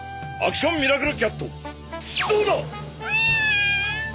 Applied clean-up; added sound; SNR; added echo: none; none; none; none.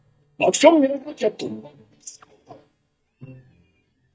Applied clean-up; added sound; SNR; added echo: neural mask model DeepFilterNet 3.